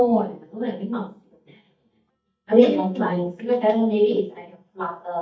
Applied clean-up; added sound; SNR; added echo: neural mask model DeepFilterNet 3.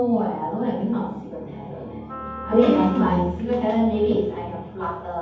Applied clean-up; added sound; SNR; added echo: none; Wind instrument, woodwind instrument; 14 dB; reverberation time 0.8 s.